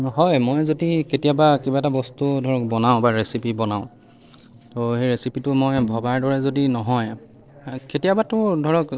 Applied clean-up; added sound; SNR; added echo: neural separator model SepFormer DNS4.